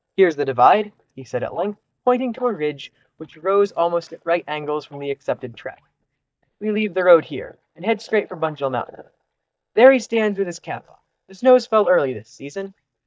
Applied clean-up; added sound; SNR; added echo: neural mask model DeepFilterNet 3.